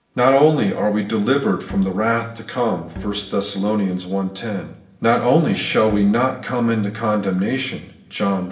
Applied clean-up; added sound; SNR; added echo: none; Bowed string instrument; 18 dB; reverberation time 1.0 s.